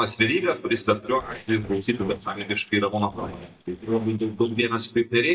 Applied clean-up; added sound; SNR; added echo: neural mask model DeepFilterNet 3.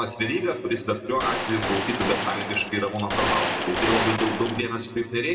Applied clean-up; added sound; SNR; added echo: none; Gunshot, gunfire; 1 dB; reverberation time 1.7 s.